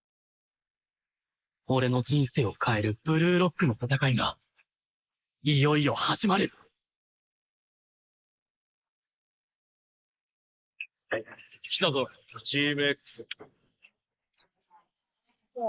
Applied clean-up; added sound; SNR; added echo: neural mask model Resemble Enhance denoiser.